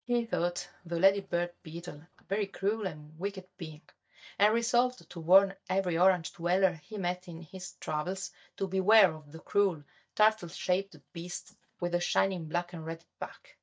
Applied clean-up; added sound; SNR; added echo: neural mask model DeepFilterNet 3.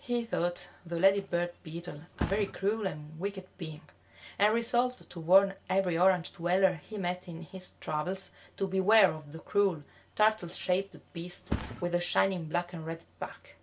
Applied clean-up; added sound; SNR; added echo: none; Thump, thud; 16 dB; reverberation time 0.2 s.